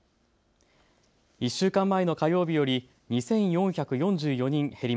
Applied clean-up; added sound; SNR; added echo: none; none; none; none.